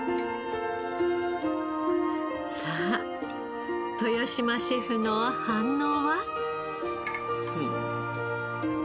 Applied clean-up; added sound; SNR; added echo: none; none; none; none.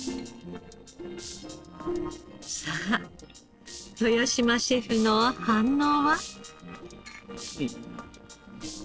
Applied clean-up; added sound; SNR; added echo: neural separator model SepFormer DNS4.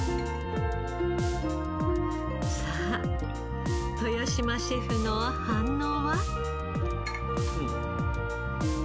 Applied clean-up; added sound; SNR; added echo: none; Bass guitar; 0 dB; none.